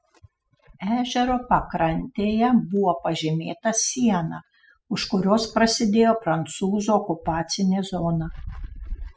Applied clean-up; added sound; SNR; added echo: classical method spectral subtraction.